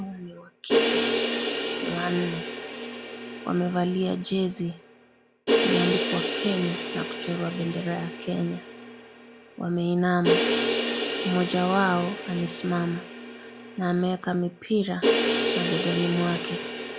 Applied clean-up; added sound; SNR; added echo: none; Crash cymbal; 0 dB; none.